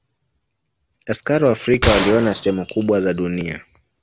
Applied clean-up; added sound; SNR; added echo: none; Gunshot, gunfire; 5 dB; none.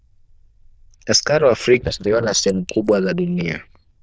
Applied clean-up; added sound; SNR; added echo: neural diffusion model UNIVERSE++.